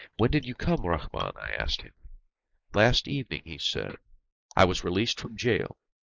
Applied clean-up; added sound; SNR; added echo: neural mask model Resemble Enhance denoiser.